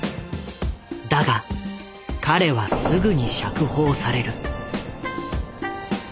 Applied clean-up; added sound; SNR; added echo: none; none; none; none.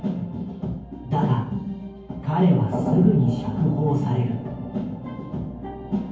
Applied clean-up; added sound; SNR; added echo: none; none; none; reverberation time 0.9 s.